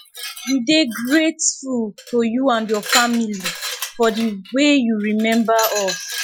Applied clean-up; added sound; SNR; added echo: classical method Wiener filter.